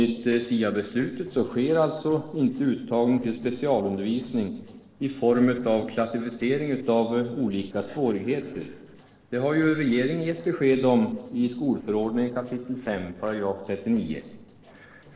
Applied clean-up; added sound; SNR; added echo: neural separator model SepFormer DNS4.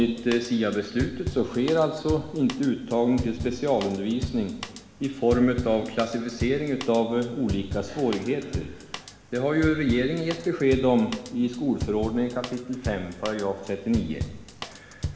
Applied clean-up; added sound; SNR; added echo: none; Drum / Drum kit; 10 dB; reverberation time 1.0 s.